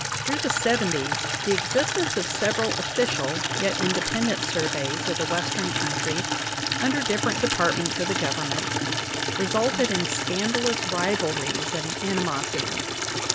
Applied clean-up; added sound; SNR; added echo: none; Water tap, faucet / Liquid; -1 dB; none.